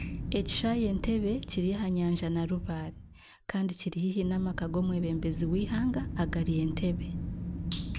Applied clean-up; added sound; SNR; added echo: none; Wind; 6 dB; none.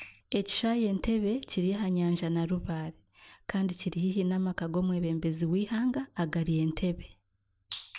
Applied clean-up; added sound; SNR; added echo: none; none; none; none.